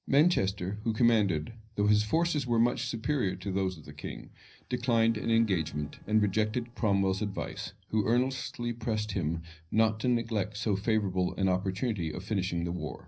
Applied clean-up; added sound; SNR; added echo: neural separator model SepFormer DNS4.